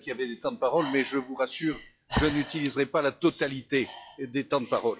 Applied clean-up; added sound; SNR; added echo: classical method log-MMSE.